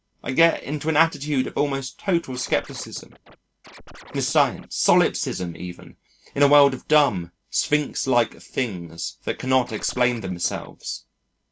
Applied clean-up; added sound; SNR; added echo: none; Scratching (performance technique); 20 dB; none.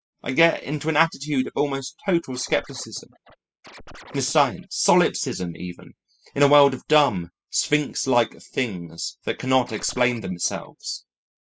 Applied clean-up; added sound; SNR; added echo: classical method spectral subtraction.